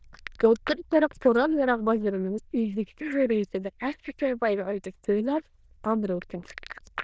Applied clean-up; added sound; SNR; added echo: neural diffusion model UNIVERSE++.